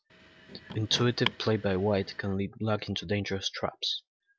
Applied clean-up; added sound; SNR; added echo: none; Car; 10 dB; none.